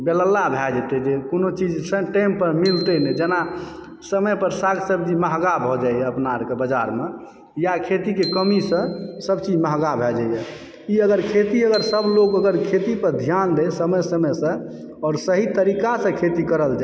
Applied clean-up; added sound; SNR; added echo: none; Bicycle bell; 18 dB; none.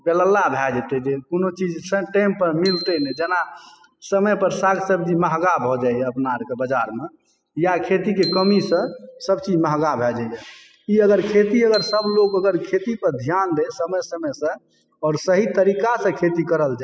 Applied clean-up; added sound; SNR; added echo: classical method spectral subtraction.